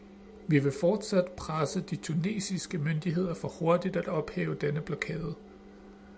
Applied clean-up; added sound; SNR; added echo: none; none; none; none.